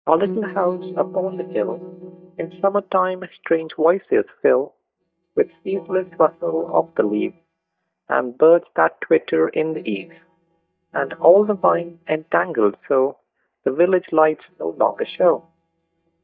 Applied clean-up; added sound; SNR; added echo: neural mask model DeepFilterNet 3.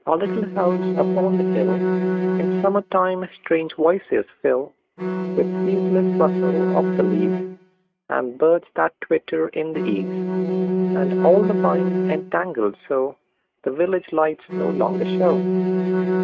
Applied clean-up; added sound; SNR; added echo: neural mask model RNNoise.